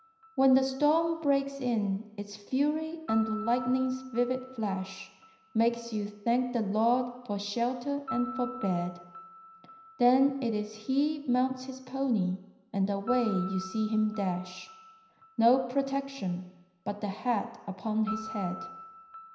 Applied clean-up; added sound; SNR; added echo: none; Piano; 16 dB; reverberation time 0.9 s.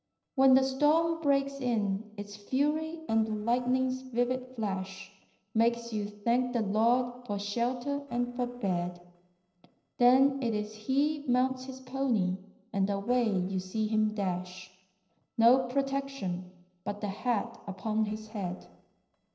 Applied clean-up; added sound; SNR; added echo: neural separator model SepFormer DNS4.